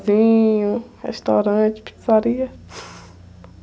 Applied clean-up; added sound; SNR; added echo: none; none; none; none.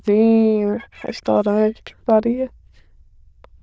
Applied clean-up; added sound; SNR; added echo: neural diffusion model UNIVERSE++.